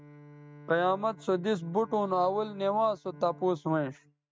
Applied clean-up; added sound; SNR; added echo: neural mask model RNNoise.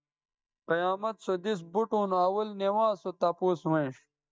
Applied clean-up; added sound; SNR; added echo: neural mask model DeepFilterNet 3.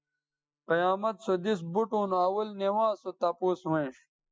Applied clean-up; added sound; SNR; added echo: classical method Wiener filter.